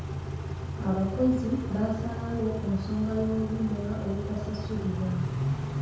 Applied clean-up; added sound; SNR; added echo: none; Idling / Accelerating, revving, vroom / Car; 2 dB; reverberation time 0.8 s.